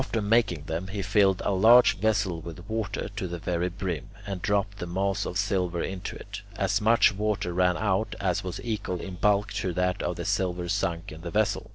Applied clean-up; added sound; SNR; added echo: neural separator model SepFormer DNS4.